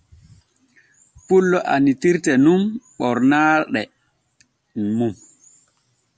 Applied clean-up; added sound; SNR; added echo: none; none; none; none.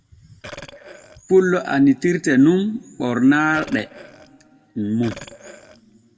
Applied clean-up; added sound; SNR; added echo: none; Burping, eructation; 19 dB; reverberation time 0.2 s.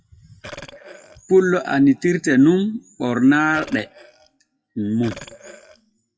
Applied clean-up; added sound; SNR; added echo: classical method WPE with log-MMSE.